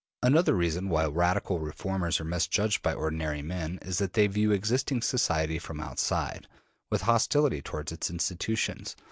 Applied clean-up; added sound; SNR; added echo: none; none; none; none.